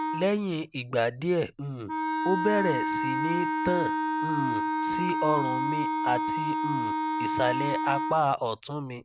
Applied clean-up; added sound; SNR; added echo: none; Wind instrument, woodwind instrument; 0 dB; none.